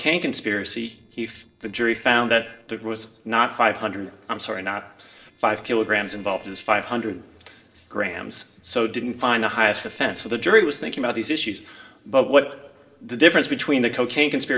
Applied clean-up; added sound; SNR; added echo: neural separator model SepFormer DNS4.